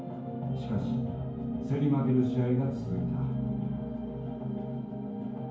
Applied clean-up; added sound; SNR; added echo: none; none; none; reverberation time 0.9 s.